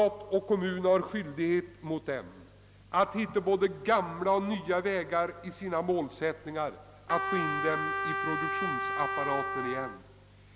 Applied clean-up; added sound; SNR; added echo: none; Trumpet; 2 dB; none.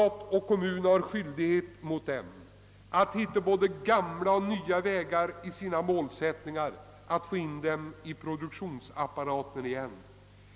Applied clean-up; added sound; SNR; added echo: none; none; none; none.